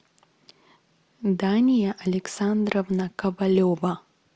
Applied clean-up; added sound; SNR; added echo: none; none; none; none.